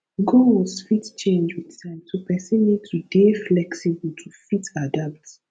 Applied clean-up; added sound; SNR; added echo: none; none; none; none.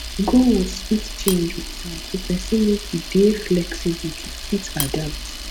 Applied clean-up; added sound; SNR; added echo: none; Camera; 8 dB; none.